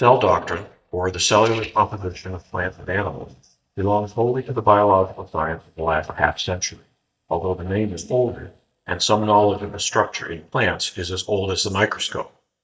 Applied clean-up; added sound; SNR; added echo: neural mask model DeepFilterNet 3.